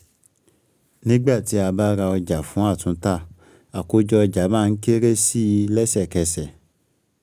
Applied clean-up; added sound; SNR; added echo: none; none; none; none.